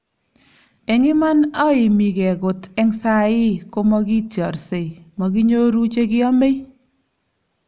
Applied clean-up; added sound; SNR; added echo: none; none; none; none.